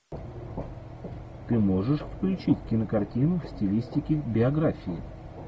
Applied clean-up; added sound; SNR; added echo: none; none; none; none.